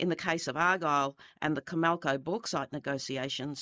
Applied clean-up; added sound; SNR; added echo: neural mask model Resemble Enhance denoiser.